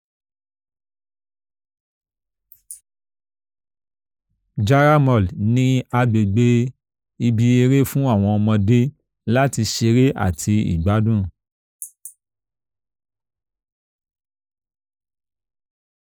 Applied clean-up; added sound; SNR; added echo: neural mask model Resemble Enhance denoiser.